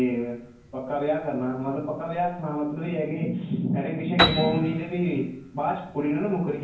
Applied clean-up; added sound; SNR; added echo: none; Piano; 7 dB; reverberation time 0.9 s.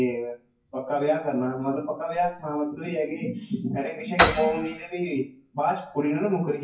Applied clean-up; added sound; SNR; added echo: classical method WPE with log-MMSE.